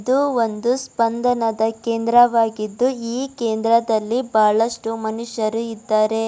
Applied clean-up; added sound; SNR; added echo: none; none; none; none.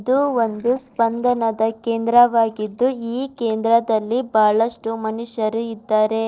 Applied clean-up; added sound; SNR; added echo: neural separator model SepFormer DNS4.